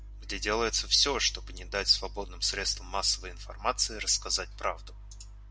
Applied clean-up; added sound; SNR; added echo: none; none; none; none.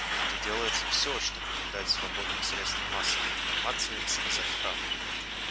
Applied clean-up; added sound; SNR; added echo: none; Truck; -3 dB; none.